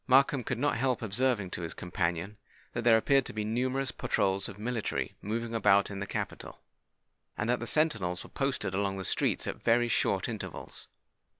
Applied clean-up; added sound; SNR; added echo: none; none; none; none.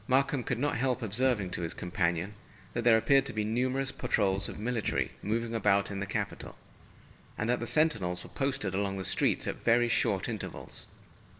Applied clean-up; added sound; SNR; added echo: none; Wind / Rain; 18 dB; reverberation time 0.8 s.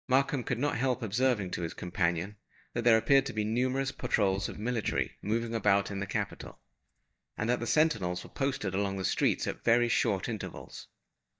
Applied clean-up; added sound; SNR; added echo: neural mask model DeepFilterNet 3.